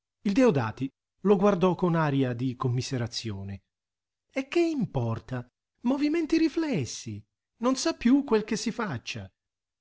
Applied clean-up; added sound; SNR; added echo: none; none; none; none.